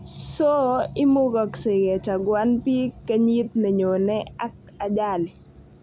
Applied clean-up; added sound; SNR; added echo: none; none; none; none.